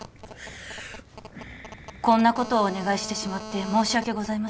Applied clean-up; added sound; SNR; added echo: none; Telephone; 14 dB; none.